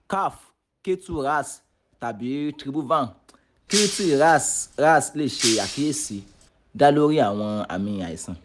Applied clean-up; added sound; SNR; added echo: none; Shatter; 6 dB; none.